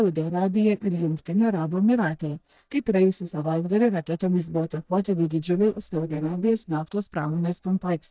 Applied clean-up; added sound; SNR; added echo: neural mask model DeepFilterNet 3.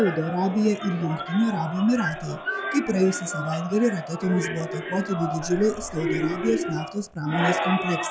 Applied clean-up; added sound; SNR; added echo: classical method log-MMSE.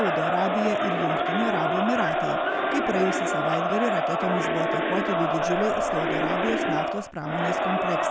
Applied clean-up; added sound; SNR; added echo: none; Crowd; -4 dB; none.